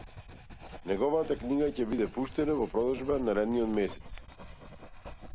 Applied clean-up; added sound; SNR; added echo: none; Writing; 13 dB; none.